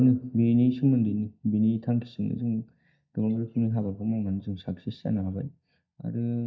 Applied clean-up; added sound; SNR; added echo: neural mask model DeepFilterNet 3.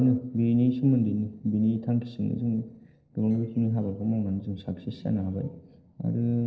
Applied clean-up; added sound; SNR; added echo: neural separator model SepFormer DNS4.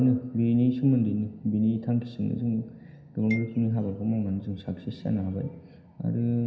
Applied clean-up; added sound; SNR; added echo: none; Marimba, xylophone; 18 dB; reverberation time 0.9 s.